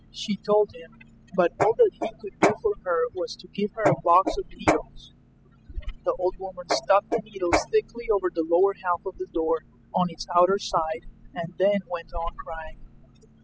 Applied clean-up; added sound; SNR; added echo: classical method spectral subtraction.